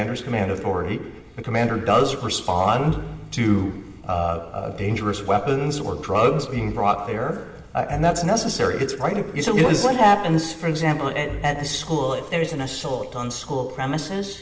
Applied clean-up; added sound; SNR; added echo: none; Bowed string instrument; 17 dB; reverberation time 1.0 s.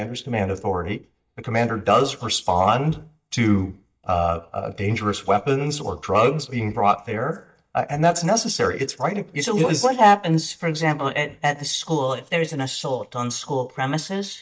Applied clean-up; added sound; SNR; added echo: neural mask model DeepFilterNet 3.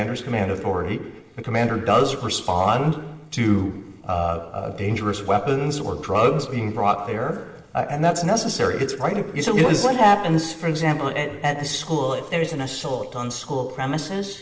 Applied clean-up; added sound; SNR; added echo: neural separator model SepFormer DNS4.